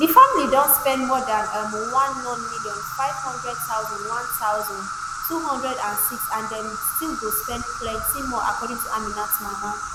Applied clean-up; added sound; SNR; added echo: none; Insect; 6 dB; none.